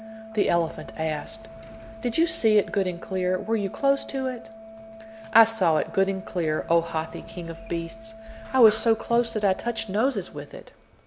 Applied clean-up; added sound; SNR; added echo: none; Sliding door + Organ; 16 dB; none.